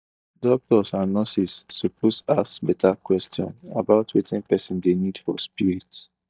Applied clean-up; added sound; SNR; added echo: neural mask model DeepFilterNet 3.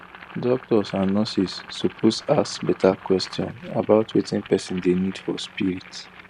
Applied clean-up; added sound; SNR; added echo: none; Boiling; 19 dB; none.